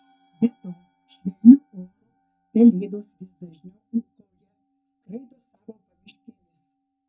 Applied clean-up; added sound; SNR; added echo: neural mask model DeepFilterNet 3.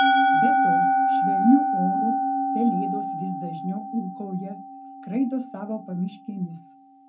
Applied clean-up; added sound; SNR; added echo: none; Musical instrument; -4 dB; reverberation time 0.3 s.